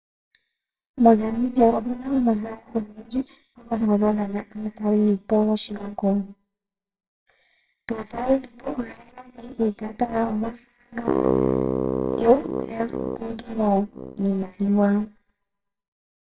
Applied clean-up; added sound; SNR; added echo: neural separator model SepFormer WHAMR!.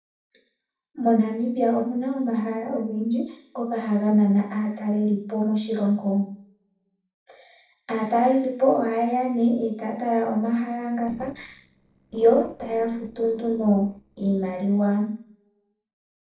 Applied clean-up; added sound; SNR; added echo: neural separator model SepFormer DNS4.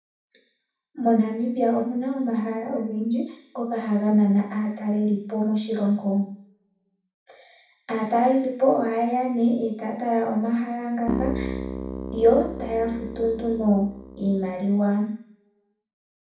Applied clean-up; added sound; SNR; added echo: none; Keyboard (musical); 8 dB; reverberation time 0.6 s.